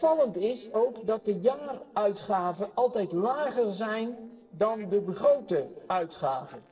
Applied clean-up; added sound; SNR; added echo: neural separator model SepFormer DNS4.